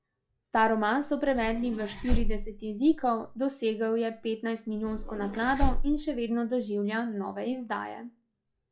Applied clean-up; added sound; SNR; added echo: classical method log-MMSE.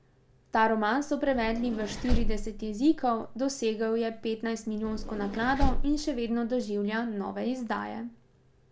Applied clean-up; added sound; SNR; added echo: none; Vehicle; 3 dB; none.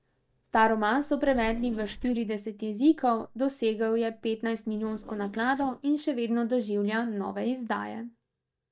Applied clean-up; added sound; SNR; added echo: neural mask model DeepFilterNet 3.